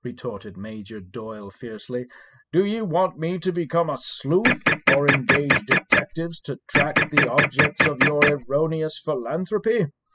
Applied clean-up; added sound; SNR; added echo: classical method spectral subtraction.